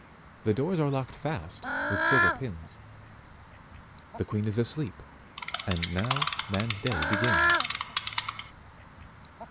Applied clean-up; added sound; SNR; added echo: none; Insect + Bird / Fowl; -2 dB; none.